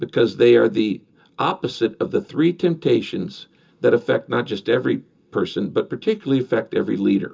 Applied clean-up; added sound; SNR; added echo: none; none; none; reverberation time 0.2 s.